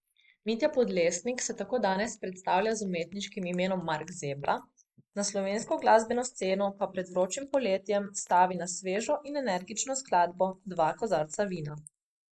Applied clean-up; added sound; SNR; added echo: neural mask model Resemble Enhance denoiser.